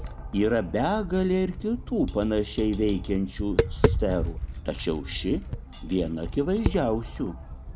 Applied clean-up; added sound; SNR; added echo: none; Tap; 4 dB; none.